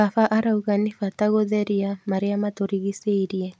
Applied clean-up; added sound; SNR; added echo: none; none; none; none.